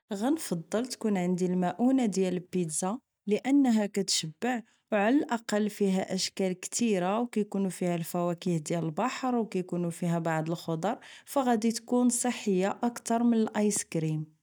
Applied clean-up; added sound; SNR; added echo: neural mask model DeepFilterNet 3.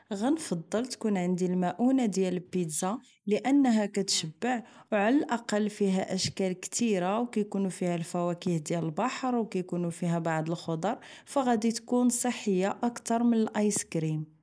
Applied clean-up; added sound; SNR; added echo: neural mask model Resemble Enhance denoiser.